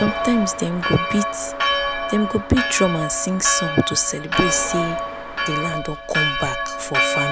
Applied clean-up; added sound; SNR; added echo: none; Church bell; 1 dB; none.